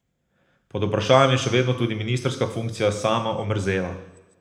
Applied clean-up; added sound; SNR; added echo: none; none; none; reverberation time 0.9 s.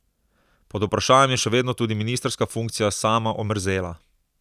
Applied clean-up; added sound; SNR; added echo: none; none; none; none.